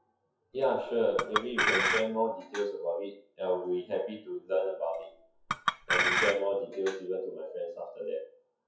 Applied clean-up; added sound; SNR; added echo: classical method WPE with log-MMSE.